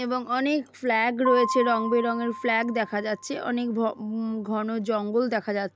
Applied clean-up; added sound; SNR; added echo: none; Piano; 9 dB; none.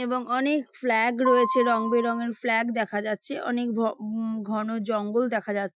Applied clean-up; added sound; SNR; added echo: classical method Wiener filter.